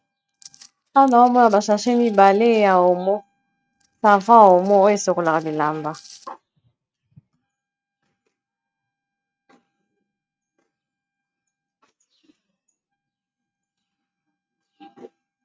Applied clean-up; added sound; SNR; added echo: neural mask model RNNoise.